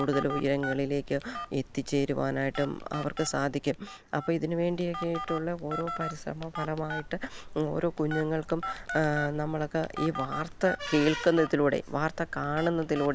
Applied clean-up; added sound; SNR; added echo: none; Telephone; 10 dB; none.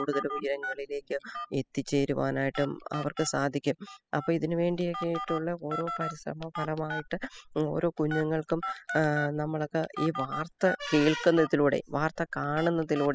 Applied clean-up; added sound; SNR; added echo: classical method spectral subtraction.